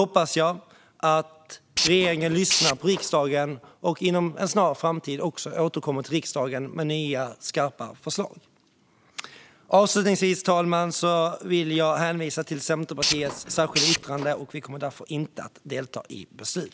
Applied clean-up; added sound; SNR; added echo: none; Tools; 3 dB; none.